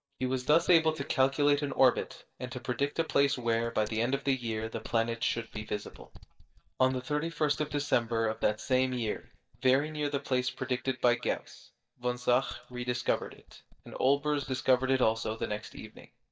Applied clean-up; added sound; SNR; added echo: neural mask model DeepFilterNet 3.